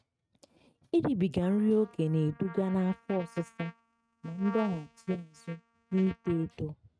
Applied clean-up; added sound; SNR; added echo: neural mask model RNNoise.